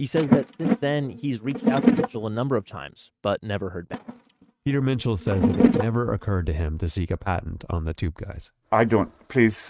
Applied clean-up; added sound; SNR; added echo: neural mask model RNNoise.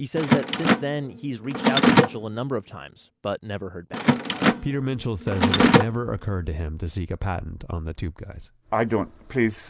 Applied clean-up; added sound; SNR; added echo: none; Mechanisms; -4 dB; none.